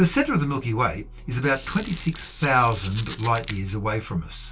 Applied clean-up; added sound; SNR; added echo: none; Squeak; 11 dB; reverberation time 0.1 s.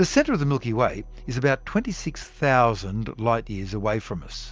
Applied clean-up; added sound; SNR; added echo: none; none; none; none.